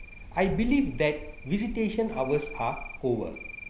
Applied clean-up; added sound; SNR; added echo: none; Cricket; 10 dB; none.